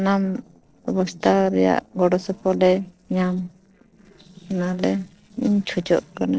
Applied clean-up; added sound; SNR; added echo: neural separator model SepFormer DNS4.